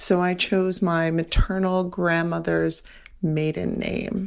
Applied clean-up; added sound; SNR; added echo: none; none; none; none.